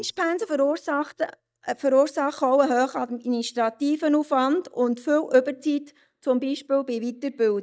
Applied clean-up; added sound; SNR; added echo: neural mask model DeepFilterNet 3.